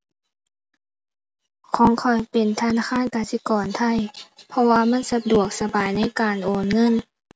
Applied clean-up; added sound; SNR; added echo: none; none; none; none.